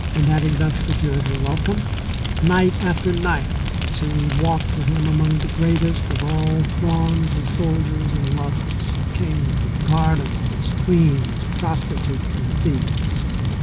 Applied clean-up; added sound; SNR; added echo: none; Fire; 0 dB; none.